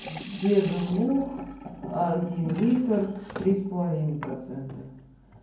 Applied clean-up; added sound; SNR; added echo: none; Sink (filling or washing) / Water tap, faucet; 15 dB; reverberation time 0.9 s.